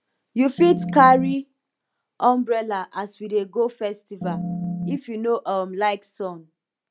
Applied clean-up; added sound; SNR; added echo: none; Organ; 4 dB; none.